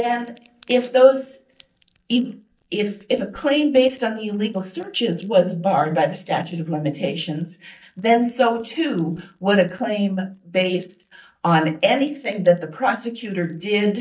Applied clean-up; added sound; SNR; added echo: neural mask model DeepFilterNet 3.